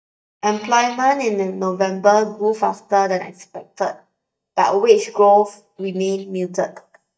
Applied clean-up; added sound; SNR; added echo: neural mask model DeepFilterNet 3.